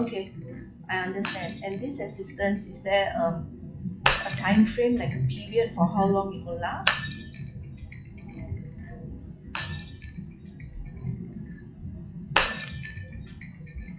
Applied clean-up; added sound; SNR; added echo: classical method WPE with log-MMSE.